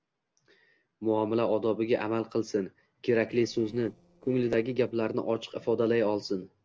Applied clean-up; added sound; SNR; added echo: neural separator model SepFormer DNS4.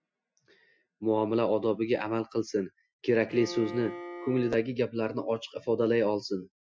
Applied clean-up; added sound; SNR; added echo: classical method Wiener filter.